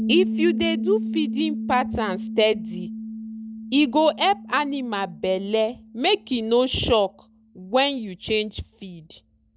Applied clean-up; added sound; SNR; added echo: none; Piano; 8 dB; none.